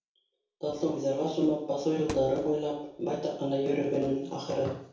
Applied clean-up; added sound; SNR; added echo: none; Thump, thud; 16 dB; reverberation time 0.7 s.